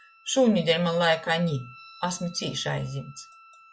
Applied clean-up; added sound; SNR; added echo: classical method log-MMSE.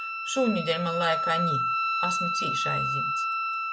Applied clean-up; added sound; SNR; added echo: none; Wind instrument, woodwind instrument; -2 dB; none.